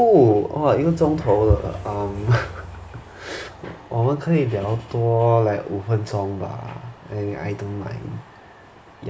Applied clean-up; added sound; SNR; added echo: none; Train; 19 dB; none.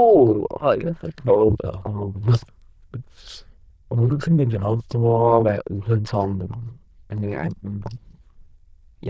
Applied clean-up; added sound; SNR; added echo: neural diffusion model UNIVERSE++.